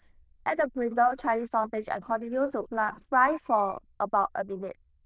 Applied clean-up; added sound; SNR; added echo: neural diffusion model UNIVERSE++.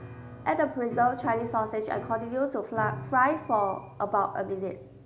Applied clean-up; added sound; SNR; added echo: none; Piano; 14 dB; none.